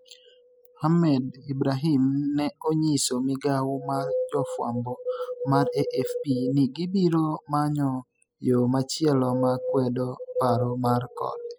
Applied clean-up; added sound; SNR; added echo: classical method spectral subtraction.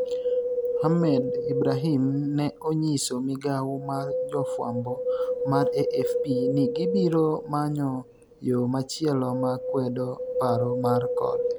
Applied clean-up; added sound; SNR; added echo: none; Wind; 2 dB; none.